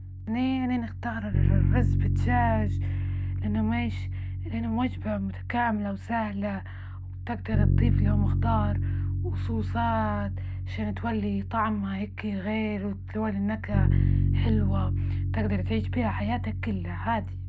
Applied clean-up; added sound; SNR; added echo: none; Bass guitar; -3 dB; none.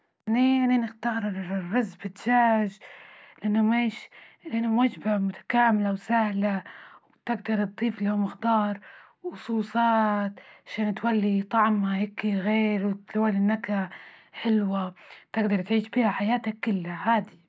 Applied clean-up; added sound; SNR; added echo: none; none; none; none.